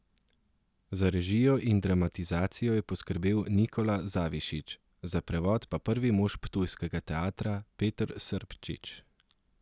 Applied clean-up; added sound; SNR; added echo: none; none; none; none.